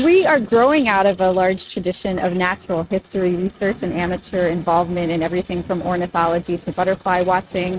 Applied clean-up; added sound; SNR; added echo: neural mask model RNNoise.